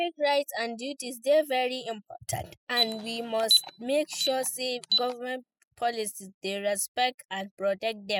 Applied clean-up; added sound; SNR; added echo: classical method spectral subtraction.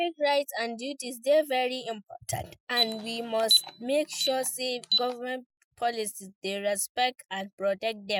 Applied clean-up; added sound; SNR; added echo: classical method Wiener filter.